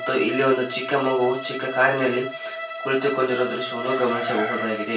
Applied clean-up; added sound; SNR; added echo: none; Bowed string instrument; 10 dB; reverberation time 0.2 s.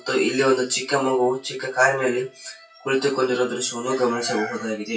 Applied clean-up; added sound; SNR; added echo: classical method WPE with log-MMSE.